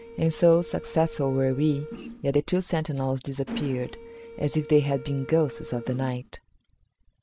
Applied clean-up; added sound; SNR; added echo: none; Mechanisms; 15 dB; none.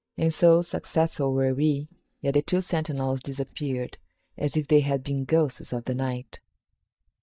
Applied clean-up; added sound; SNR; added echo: neural mask model DeepFilterNet 3.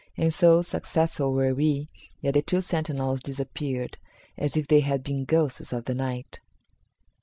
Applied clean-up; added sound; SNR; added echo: none; none; none; none.